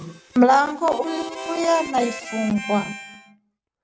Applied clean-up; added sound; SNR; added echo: none; Harmonica; 13 dB; none.